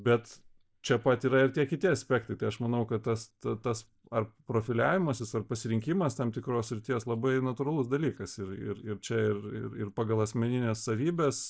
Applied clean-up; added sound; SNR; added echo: neural mask model DeepFilterNet 3.